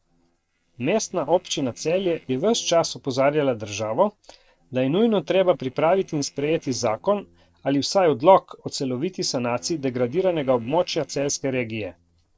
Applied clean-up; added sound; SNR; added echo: neural separator model SepFormer DNS4.